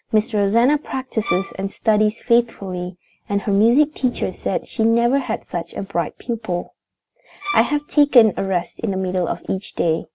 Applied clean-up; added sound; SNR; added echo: none; Bowed string instrument; 11 dB; none.